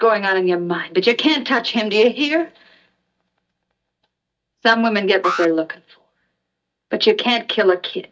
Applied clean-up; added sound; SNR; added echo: neural mask model DeepFilterNet 3.